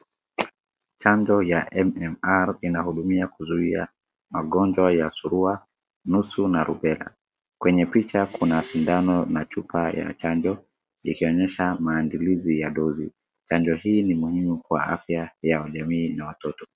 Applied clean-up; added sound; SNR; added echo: neural mask model RNNoise.